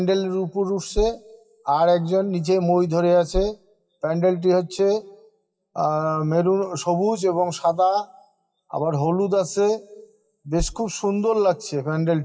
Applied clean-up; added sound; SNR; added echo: classical method WPE with log-MMSE.